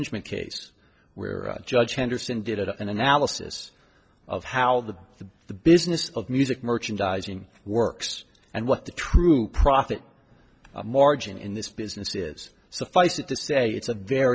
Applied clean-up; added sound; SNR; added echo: none; none; none; none.